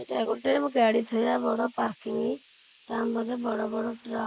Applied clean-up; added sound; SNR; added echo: neural mask model Resemble Enhance denoiser.